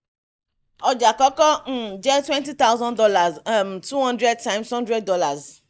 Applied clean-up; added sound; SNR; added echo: neural mask model DeepFilterNet 3.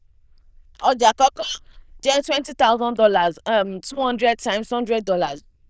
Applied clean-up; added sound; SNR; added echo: neural diffusion model UNIVERSE++.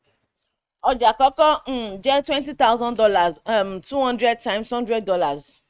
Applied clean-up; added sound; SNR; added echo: neural mask model RNNoise.